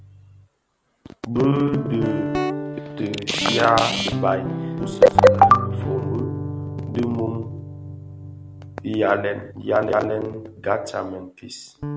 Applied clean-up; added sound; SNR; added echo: none; Guitar; 8 dB; none.